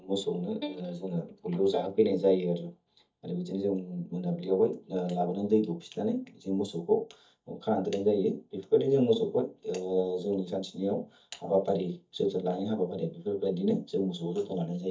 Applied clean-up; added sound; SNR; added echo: neural mask model DeepFilterNet 3.